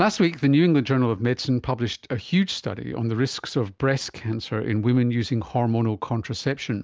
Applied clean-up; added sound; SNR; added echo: none; none; none; none.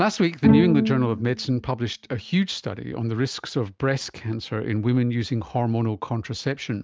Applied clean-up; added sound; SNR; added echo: neural mask model RNNoise.